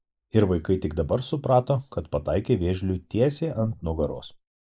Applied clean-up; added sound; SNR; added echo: neural mask model Resemble Enhance denoiser.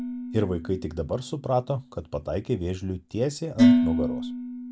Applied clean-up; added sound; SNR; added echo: none; Dishes, pots, and pans; -2 dB; none.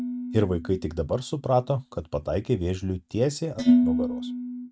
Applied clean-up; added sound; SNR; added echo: neural mask model RNNoise.